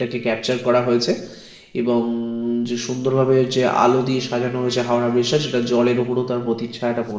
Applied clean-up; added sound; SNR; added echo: neural separator model SepFormer DNS4.